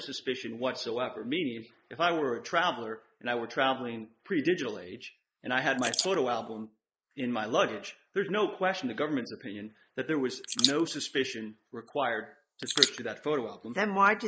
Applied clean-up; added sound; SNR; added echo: neural mask model Resemble Enhance denoiser.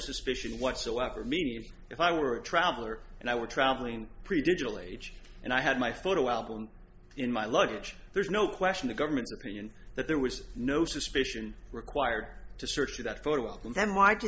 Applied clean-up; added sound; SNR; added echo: none; none; none; none.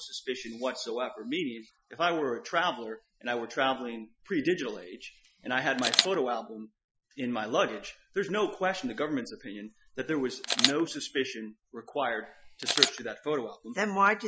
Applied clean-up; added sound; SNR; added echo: classical method Wiener filter.